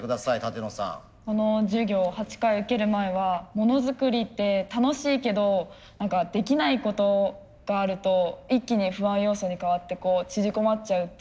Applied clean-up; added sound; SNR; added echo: none; none; none; none.